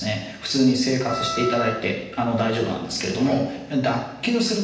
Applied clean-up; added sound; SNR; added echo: none; Wind instrument, woodwind instrument; 7 dB; reverberation time 0.9 s.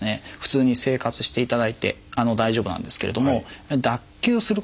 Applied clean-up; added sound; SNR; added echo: none; none; none; none.